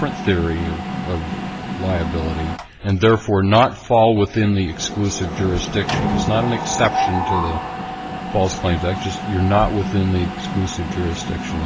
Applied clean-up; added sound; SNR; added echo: none; Mechanisms; 6 dB; none.